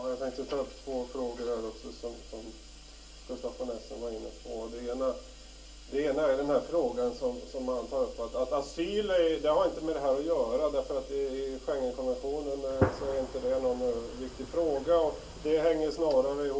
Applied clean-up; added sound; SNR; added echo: none; Gunshot, gunfire; 7 dB; reverberation time 0.2 s.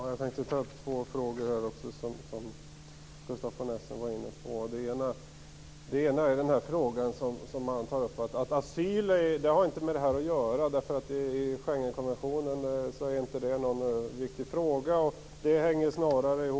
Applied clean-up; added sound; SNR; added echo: none; none; none; none.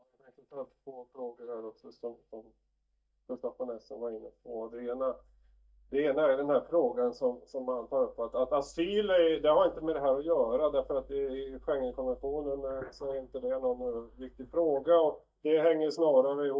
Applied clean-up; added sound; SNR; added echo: neural mask model DeepFilterNet 3.